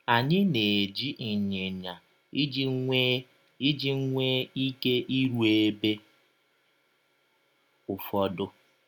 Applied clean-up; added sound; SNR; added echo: none; none; none; none.